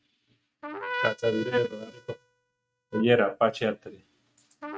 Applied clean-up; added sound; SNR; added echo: neural mask model RNNoise.